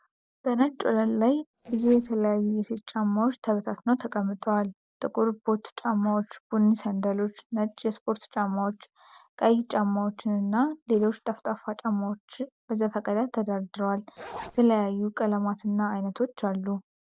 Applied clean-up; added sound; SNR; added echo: neural separator model SepFormer DNS4.